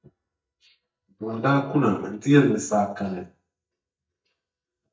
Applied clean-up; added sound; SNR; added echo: neural mask model DeepFilterNet 3.